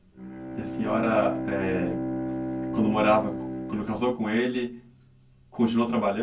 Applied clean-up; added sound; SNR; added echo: none; Bowed string instrument; 6 dB; reverberation time 0.1 s.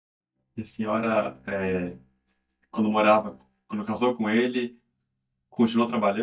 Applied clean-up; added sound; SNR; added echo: neural mask model DeepFilterNet 3.